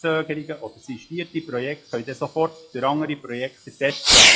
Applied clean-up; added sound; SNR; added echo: classical method log-MMSE.